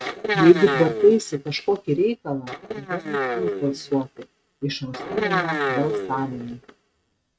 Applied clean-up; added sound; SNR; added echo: neural mask model RNNoise.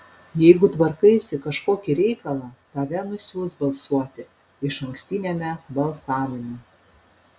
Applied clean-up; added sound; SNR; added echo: none; none; none; none.